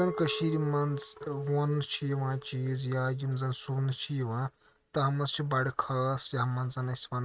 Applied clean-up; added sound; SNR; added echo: neural mask model RNNoise.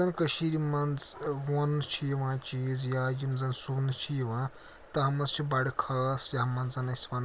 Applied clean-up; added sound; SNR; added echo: none; none; none; none.